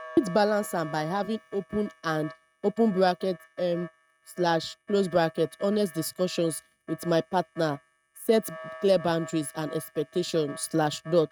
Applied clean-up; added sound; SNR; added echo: neural mask model RNNoise.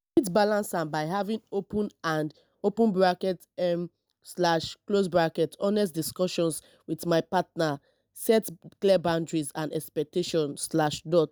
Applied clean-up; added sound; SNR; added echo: none; none; none; none.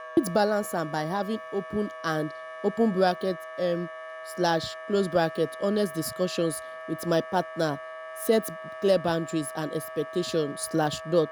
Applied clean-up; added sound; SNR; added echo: none; Wind instrument, woodwind instrument; 12 dB; none.